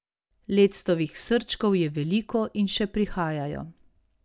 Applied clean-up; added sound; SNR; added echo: none; none; none; none.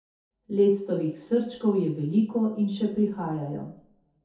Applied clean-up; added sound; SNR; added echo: none; none; none; reverberation time 0.5 s.